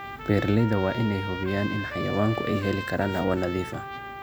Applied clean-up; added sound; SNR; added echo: none; Trumpet; 9 dB; none.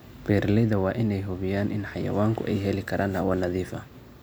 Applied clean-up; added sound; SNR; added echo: none; none; none; none.